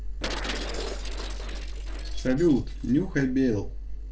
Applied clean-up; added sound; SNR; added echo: neural separator model SepFormer DNS4.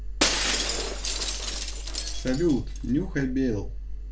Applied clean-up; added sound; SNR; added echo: none; Shatter; 3 dB; reverberation time 0.2 s.